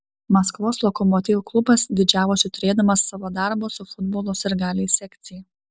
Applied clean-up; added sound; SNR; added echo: none; none; none; none.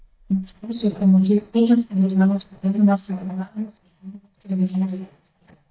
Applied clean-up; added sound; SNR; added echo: neural mask model DeepFilterNet 3.